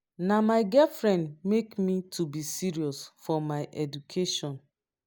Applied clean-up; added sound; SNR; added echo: none; none; none; none.